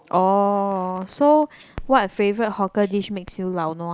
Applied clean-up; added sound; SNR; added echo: none; Crackle + Tambourine; 20 dB; none.